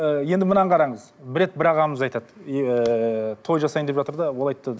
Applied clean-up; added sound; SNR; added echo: none; none; none; none.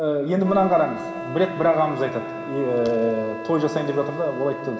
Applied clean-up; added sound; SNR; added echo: none; Wind instrument, woodwind instrument; 10 dB; reverberation time 2.2 s.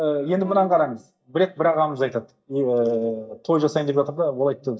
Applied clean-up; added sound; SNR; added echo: neural mask model DeepFilterNet 3.